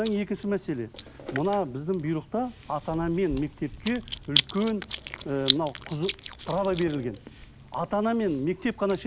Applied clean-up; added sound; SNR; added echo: none; Chewing, mastication; 7 dB; none.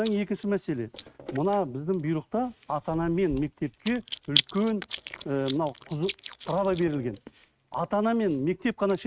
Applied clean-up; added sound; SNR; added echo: neural mask model RNNoise.